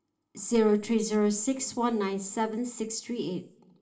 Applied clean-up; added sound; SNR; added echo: none; none; none; reverberation time 0.5 s.